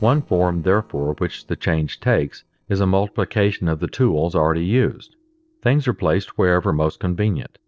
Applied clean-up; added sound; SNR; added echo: neural separator model SepFormer DNS4.